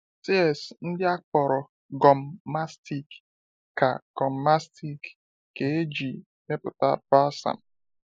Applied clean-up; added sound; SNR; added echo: neural mask model Resemble Enhance denoiser.